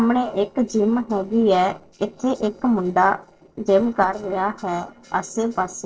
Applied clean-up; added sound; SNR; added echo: neural separator model SepFormer DNS4.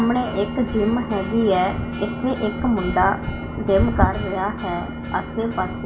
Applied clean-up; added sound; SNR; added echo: none; Church bell; 16 dB; reverberation time 0.2 s.